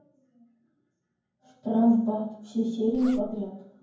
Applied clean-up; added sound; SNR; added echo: none; Zipper (clothing); 15 dB; reverberation time 0.9 s.